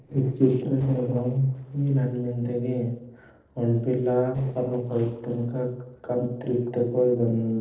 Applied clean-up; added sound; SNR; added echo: neural separator model SepFormer DNS4.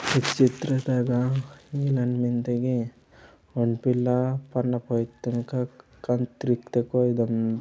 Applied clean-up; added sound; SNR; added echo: none; none; none; none.